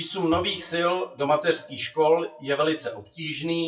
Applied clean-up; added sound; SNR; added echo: classical method WPE with log-MMSE.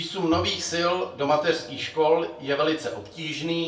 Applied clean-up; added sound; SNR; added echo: none; Bowed string instrument; 19 dB; reverberation time 0.4 s.